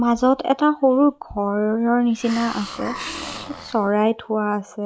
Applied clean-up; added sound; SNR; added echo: none; Hiss; 15 dB; none.